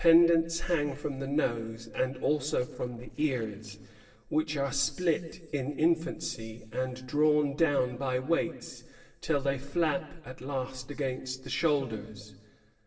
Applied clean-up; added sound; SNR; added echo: neural separator model SepFormer DNS4.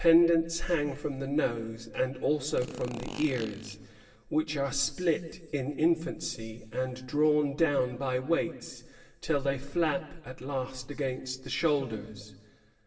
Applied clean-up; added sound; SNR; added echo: none; Fart; 14 dB; reverberation time 1.3 s.